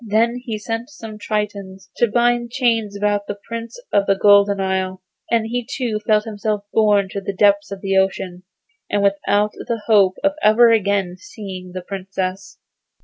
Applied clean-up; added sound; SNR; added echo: none; none; none; none.